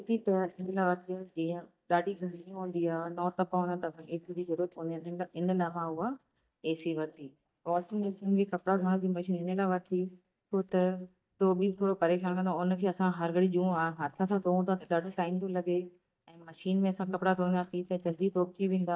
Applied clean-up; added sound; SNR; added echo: neural mask model DeepFilterNet 3.